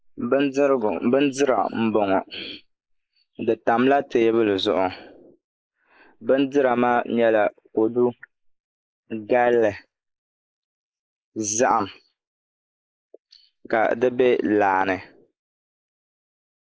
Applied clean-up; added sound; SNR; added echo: neural mask model Resemble Enhance denoiser.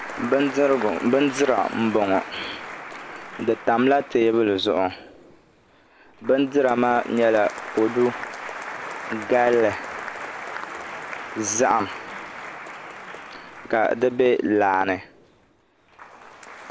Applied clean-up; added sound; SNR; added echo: none; Applause; 13 dB; none.